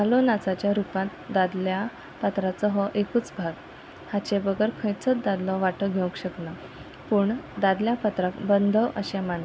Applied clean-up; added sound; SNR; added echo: none; none; none; none.